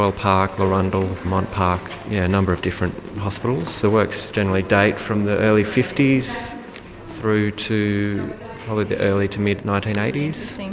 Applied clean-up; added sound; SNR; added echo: none; none; none; none.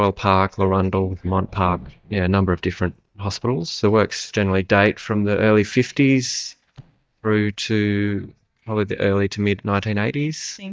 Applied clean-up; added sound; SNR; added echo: neural mask model DeepFilterNet 3.